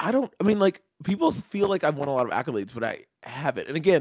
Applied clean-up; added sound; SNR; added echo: none; none; none; none.